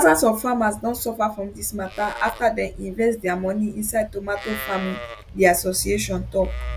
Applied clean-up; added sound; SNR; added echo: none; Livestock, farm animals, working animals; 16 dB; none.